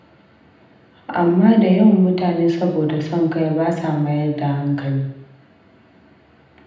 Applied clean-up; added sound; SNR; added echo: none; none; none; reverberation time 0.8 s.